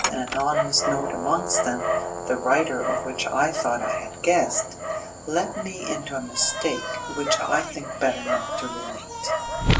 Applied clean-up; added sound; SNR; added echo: none; Dog; 1 dB; reverberation time 0.2 s.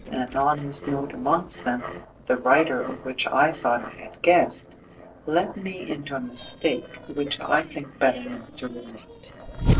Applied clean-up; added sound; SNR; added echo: neural separator model SepFormer DNS4.